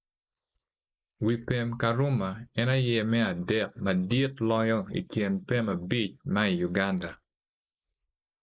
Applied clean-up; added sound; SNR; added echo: neural mask model Resemble Enhance denoiser.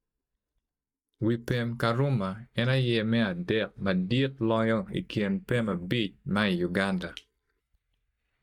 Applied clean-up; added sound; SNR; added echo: neural mask model DeepFilterNet 3.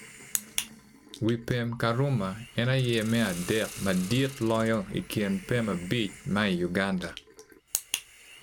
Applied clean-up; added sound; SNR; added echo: none; Hiss; 17 dB; none.